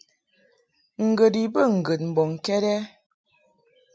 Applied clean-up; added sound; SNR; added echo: none; none; none; none.